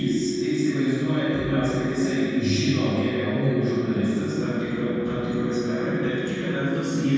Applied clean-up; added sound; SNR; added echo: none; none; none; reverberation time 2.1 s.